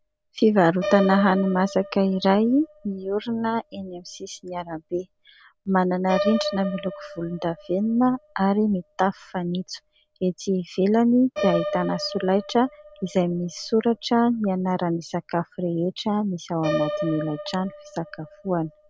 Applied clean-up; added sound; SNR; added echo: none; Piano; 11 dB; none.